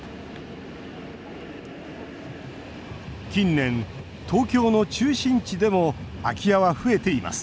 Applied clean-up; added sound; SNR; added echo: none; Train; 12 dB; none.